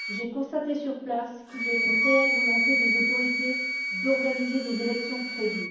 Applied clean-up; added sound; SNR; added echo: none; Wind instrument, woodwind instrument; -2 dB; reverberation time 1.2 s.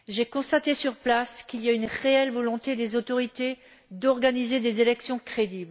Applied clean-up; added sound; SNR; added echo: none; none; none; none.